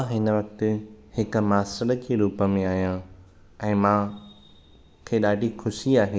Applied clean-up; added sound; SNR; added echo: none; none; none; none.